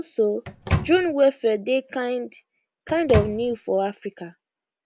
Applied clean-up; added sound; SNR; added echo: none; Microwave oven; 3 dB; none.